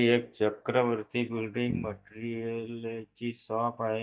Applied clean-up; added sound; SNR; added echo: neural mask model DeepFilterNet 3.